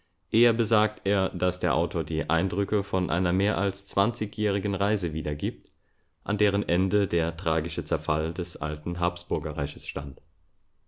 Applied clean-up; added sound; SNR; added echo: none; none; none; none.